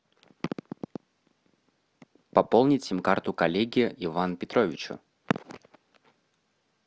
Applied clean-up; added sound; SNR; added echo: none; none; none; none.